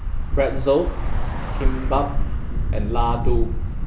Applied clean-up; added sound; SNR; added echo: none; Traffic noise, roadway noise / Bus; -5 dB; none.